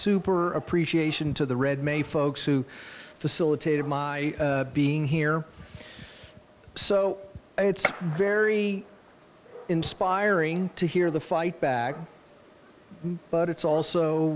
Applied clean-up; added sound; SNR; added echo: none; Gunshot, gunfire; 17 dB; none.